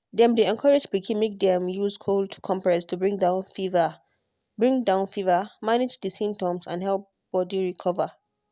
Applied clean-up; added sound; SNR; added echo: none; none; none; none.